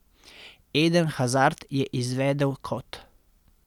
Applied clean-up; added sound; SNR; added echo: none; none; none; none.